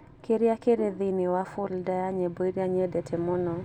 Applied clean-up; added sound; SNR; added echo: none; none; none; none.